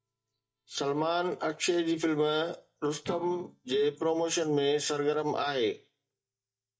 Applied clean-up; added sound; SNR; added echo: neural mask model DeepFilterNet 3.